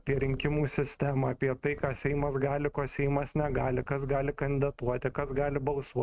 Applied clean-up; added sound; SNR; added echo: neural mask model RNNoise.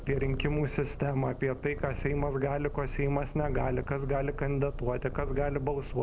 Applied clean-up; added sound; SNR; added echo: none; Purr; 6 dB; none.